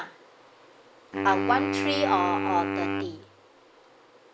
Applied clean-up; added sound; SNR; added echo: none; Wind instrument, woodwind instrument; 1 dB; none.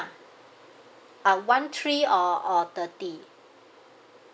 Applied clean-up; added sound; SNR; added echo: none; none; none; none.